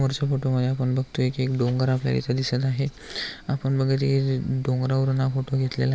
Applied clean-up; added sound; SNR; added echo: none; none; none; none.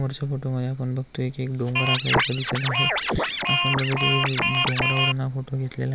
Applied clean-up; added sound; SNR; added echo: none; Scratching (performance technique); -4 dB; none.